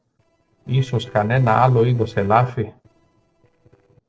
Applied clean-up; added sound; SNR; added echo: neural separator model SepFormer DNS4.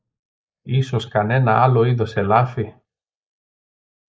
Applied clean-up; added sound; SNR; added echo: neural mask model Resemble Enhance denoiser.